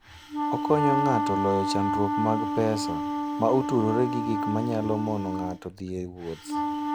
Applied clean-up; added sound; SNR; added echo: none; Wind instrument, woodwind instrument; 1 dB; none.